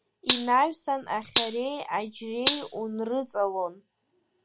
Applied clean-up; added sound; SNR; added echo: none; Gunshot, gunfire; 3 dB; none.